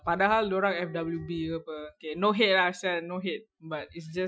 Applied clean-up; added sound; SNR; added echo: classical method Wiener filter.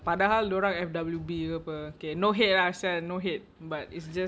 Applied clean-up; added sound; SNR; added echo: none; none; none; none.